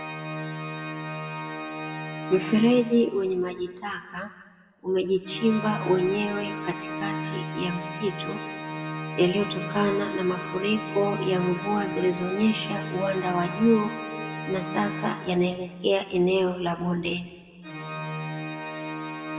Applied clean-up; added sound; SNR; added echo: none; Organ; 7 dB; reverberation time 1.4 s.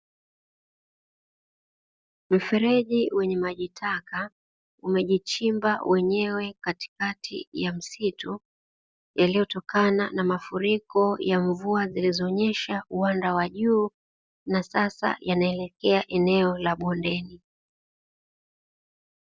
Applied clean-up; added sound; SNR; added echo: none; none; none; none.